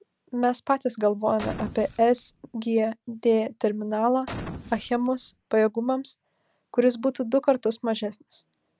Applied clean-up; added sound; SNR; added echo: none; Boom; 13 dB; none.